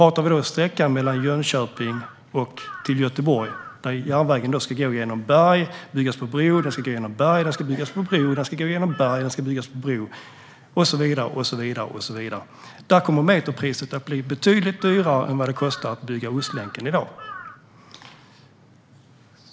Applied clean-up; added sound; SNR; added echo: none; Bird vocalization, bird call, bird song / Crow; 17 dB; none.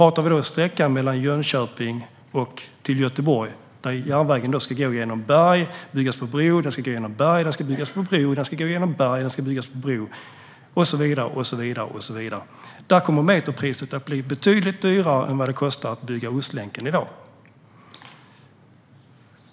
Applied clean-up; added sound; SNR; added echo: none; none; none; none.